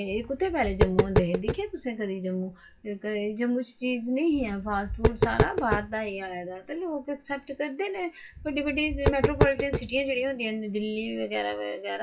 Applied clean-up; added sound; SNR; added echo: classical method WPE with log-MMSE.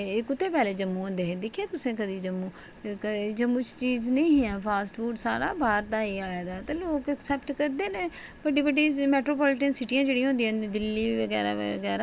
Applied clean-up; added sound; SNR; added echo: none; none; none; none.